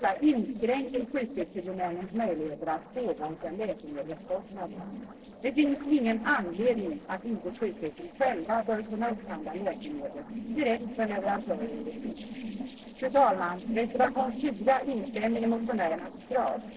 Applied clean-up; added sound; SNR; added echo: neural separator model SepFormer DNS4.